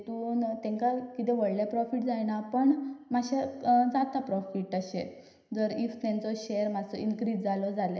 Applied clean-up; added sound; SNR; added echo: none; none; none; reverberation time 0.9 s.